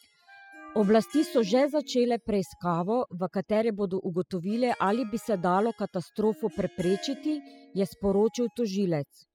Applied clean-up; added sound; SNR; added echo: classical method spectral subtraction.